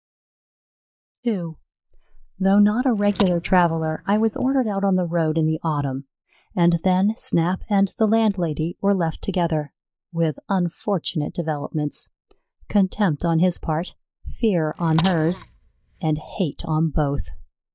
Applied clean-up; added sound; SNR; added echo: neural mask model DeepFilterNet 3.